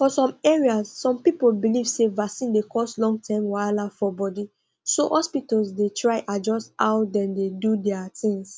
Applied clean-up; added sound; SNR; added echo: none; none; none; none.